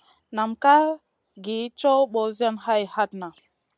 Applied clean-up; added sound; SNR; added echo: none; none; none; none.